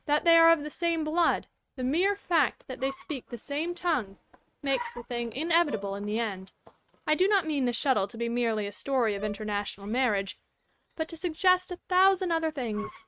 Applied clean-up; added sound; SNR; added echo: neural mask model RNNoise.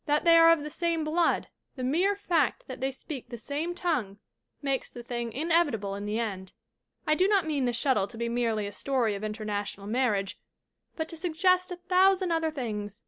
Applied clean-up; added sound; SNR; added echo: none; none; none; none.